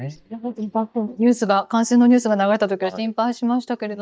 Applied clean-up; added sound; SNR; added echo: neural mask model DeepFilterNet 3.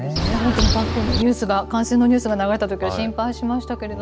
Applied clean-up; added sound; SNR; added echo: none; Bird; 0 dB; none.